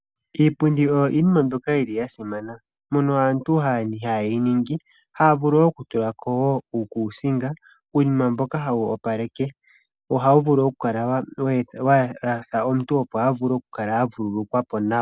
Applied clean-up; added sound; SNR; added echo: none; none; none; none.